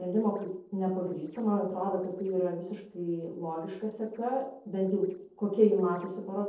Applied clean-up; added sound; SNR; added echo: neural separator model SepFormer DNS4.